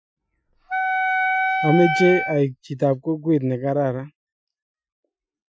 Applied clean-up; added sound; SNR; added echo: classical method Wiener filter.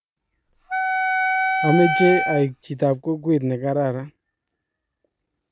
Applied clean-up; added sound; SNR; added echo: none; Wind instrument, woodwind instrument; -1 dB; none.